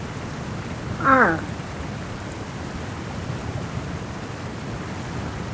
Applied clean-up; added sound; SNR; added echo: none; Stream; 2 dB; none.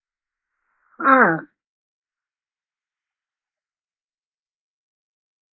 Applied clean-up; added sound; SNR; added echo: neural mask model Resemble Enhance denoiser.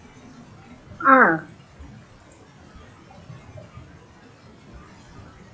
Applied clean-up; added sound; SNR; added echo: classical method log-MMSE.